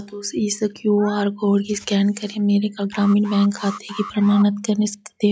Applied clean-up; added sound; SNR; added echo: classical method log-MMSE.